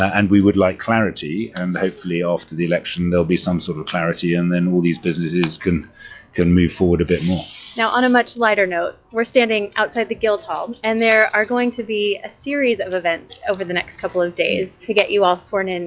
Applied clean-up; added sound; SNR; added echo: classical method log-MMSE.